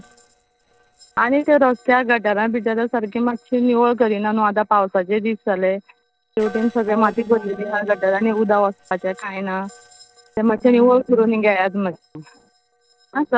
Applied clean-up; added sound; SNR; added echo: neural separator model SepFormer DNS4.